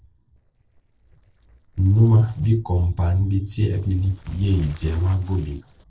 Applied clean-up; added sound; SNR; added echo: neural separator model SepFormer DNS4.